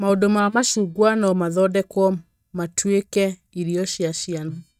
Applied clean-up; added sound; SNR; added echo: neural mask model DeepFilterNet 3.